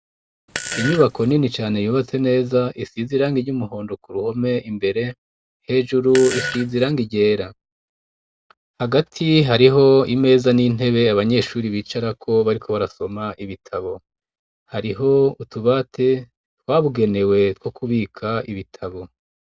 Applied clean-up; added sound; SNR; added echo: none; Fart; 8 dB; none.